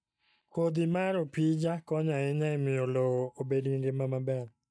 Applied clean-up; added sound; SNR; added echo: neural mask model DeepFilterNet 3.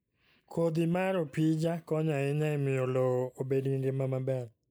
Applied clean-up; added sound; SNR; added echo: neural mask model Resemble Enhance denoiser.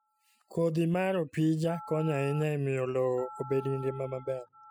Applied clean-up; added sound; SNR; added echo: classical method spectral subtraction.